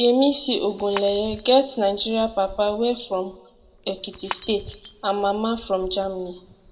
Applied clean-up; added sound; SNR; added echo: none; Shatter / Crushing; 18 dB; reverberation time 0.9 s.